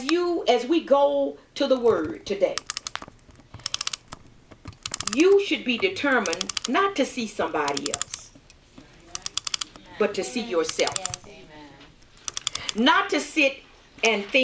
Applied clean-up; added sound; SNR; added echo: none; Clock; 11 dB; none.